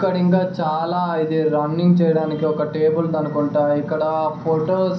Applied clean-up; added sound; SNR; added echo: none; none; none; reverberation time 0.6 s.